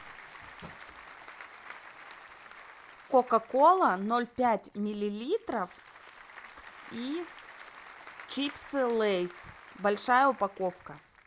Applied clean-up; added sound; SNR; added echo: none; Applause / Crowd; 19 dB; none.